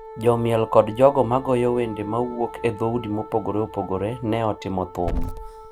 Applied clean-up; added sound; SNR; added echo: none; Growling / Hiss + Wind instrument, woodwind instrument; 12 dB; none.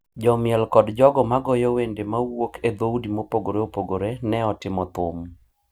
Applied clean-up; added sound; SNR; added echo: none; none; none; none.